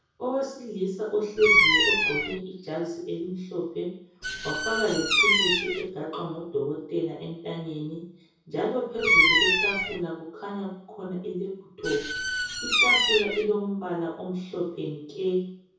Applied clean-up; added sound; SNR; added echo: none; Bird vocalization, bird call, bird song; -2 dB; reverberation time 0.6 s.